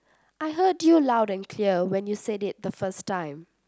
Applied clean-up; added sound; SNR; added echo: none; none; none; none.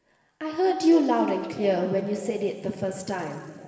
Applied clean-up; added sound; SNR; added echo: none; none; none; reverberation time 2.5 s.